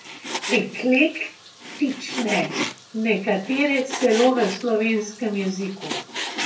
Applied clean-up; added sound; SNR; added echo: none; Frying (food); 9 dB; reverberation time 0.2 s.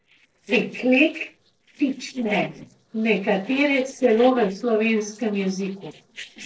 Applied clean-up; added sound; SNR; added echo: neural separator model SepFormer DNS4.